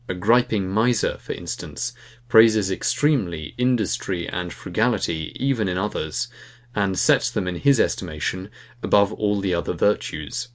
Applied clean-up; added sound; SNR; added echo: none; none; none; none.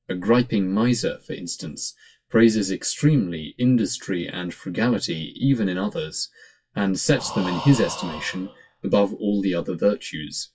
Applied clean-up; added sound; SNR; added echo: classical method WPE with log-MMSE.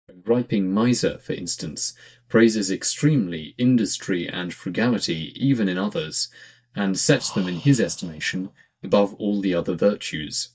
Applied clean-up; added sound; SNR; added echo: neural mask model DeepFilterNet 3.